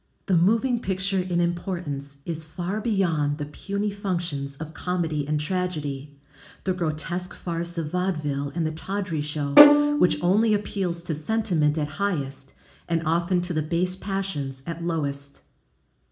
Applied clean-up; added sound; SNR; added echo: none; Bowed string instrument; -3 dB; reverberation time 0.4 s.